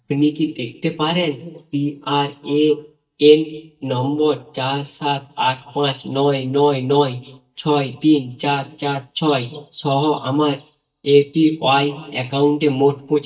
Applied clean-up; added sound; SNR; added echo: neural mask model DeepFilterNet 3.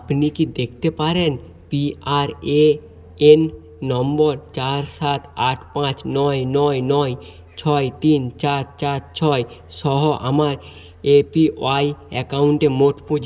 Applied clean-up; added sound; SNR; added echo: none; none; none; none.